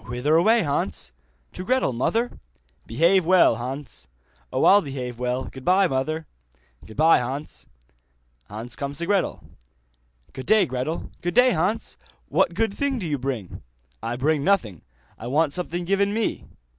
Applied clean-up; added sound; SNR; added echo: none; none; none; none.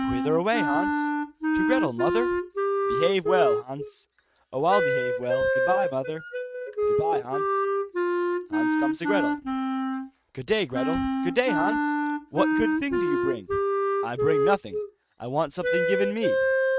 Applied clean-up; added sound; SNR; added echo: neural mask model RNNoise.